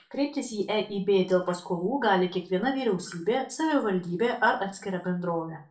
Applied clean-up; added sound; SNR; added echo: none; none; none; reverberation time 0.3 s.